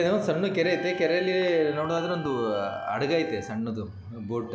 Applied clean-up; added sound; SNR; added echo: none; Trumpet; 15 dB; none.